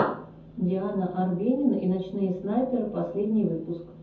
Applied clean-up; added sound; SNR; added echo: none; none; none; reverberation time 0.5 s.